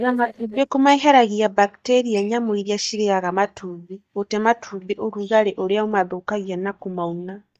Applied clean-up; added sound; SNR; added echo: neural mask model DeepFilterNet 3.